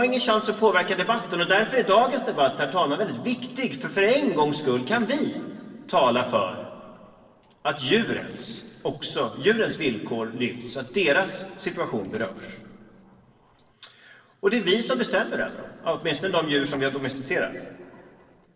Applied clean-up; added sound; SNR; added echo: neural separator model SepFormer DNS4.